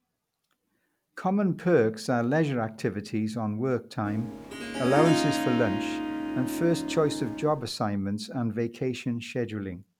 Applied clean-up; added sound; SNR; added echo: none; Harp; 2 dB; none.